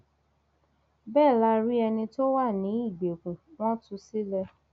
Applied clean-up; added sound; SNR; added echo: none; none; none; none.